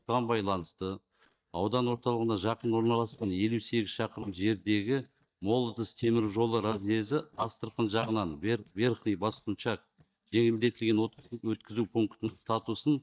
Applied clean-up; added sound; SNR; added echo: neural mask model DeepFilterNet 3.